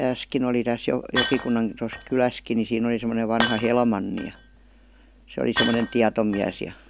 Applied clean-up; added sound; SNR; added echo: none; Shatter; 8 dB; none.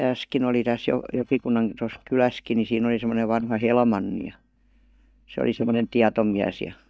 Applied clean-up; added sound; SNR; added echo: neural mask model DeepFilterNet 3.